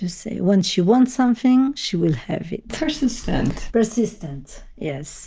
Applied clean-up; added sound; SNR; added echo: none; none; none; none.